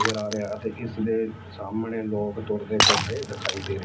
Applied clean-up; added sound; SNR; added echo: none; Shatter; 1 dB; reverberation time 0.4 s.